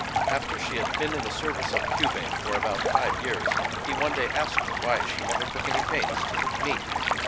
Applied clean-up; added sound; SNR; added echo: none; Stream; -4 dB; none.